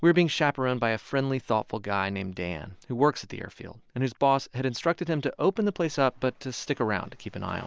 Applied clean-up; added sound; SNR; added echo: none; none; none; none.